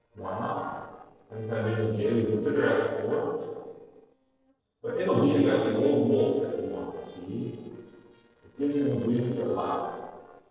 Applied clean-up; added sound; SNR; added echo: neural separator model SepFormer DNS4.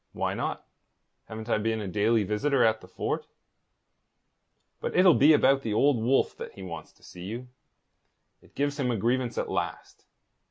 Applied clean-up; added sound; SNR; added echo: none; none; none; none.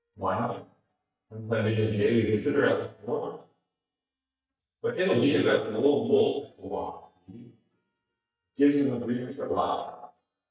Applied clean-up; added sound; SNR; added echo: neural mask model DeepFilterNet 3.